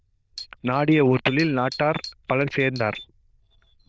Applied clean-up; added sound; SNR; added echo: neural diffusion model UNIVERSE++.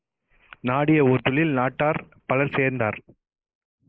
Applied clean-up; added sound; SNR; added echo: neural mask model Resemble Enhance denoiser.